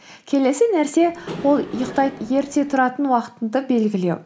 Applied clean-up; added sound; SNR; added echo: none; Engine / Mechanisms; 14 dB; none.